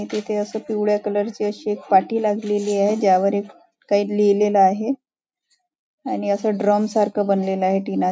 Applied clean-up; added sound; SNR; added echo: none; none; none; none.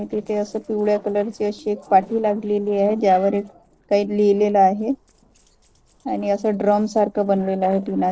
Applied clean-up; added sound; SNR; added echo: neural separator model SepFormer DNS4.